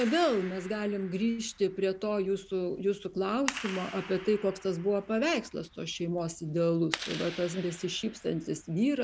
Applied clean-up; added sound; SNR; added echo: none; Clapping; 14 dB; none.